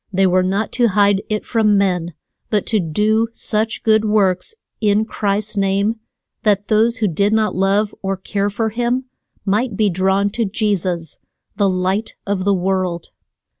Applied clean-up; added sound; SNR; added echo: none; none; none; none.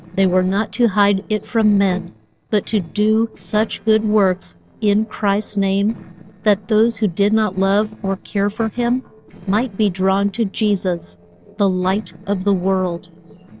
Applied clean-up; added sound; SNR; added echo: neural separator model SepFormer DNS4.